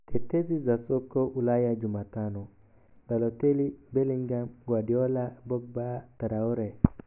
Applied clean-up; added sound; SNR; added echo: none; none; none; none.